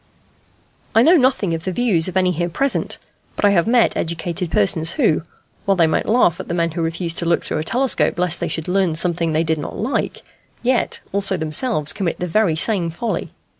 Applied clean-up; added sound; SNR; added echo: none; none; none; none.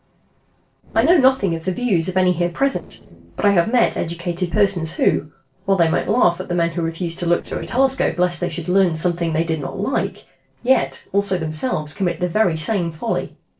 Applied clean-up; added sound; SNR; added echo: neural separator model SepFormer DNS4.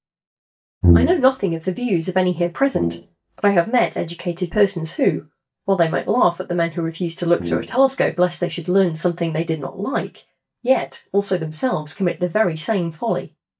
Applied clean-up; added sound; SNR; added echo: neural mask model DeepFilterNet 3.